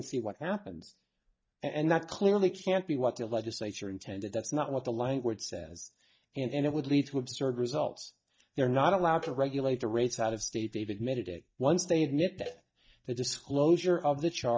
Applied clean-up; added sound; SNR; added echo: neural mask model DeepFilterNet 3.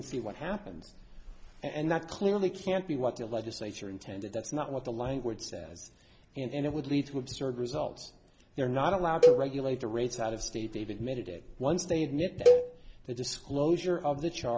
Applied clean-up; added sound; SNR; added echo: none; Cowbell; -4 dB; none.